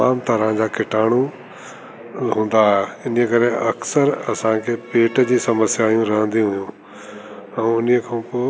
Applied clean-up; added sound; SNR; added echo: none; none; none; none.